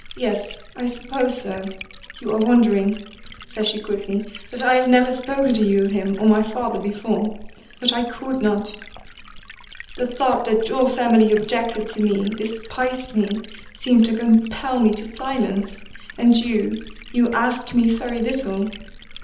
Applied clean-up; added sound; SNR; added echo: none; Liquid; 17 dB; reverberation time 1.2 s.